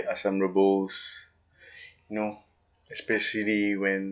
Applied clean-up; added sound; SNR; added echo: classical method log-MMSE.